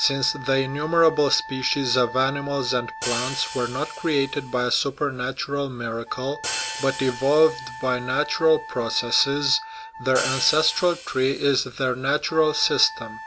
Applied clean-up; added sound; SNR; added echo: none; Hi-hat + Wind instrument, woodwind instrument; 12 dB; none.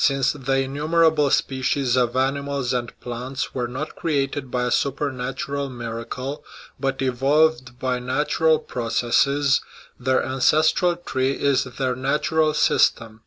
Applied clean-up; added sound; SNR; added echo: none; none; none; none.